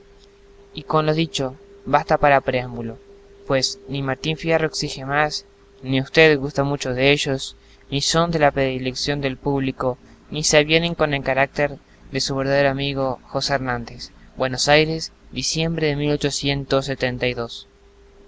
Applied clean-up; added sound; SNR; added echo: none; none; none; none.